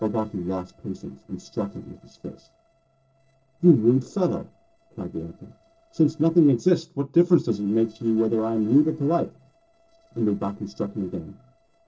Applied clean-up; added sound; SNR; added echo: neural separator model SepFormer DNS4.